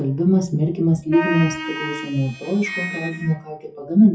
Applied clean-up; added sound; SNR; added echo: classical method WPE with log-MMSE.